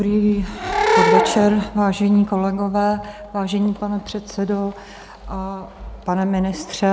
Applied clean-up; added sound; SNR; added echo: none; Animal / Brass instrument; 1 dB; none.